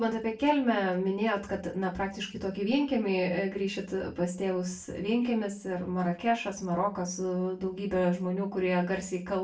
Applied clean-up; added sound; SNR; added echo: none; none; none; reverberation time 0.3 s.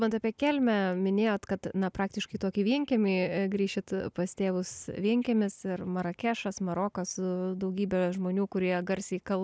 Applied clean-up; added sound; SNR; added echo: none; none; none; none.